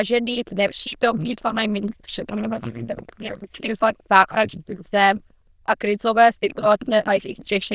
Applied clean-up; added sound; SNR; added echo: neural diffusion model UNIVERSE++.